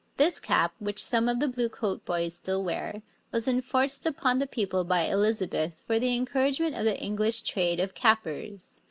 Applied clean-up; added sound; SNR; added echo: none; none; none; none.